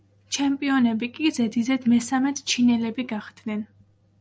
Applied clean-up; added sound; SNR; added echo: none; none; none; none.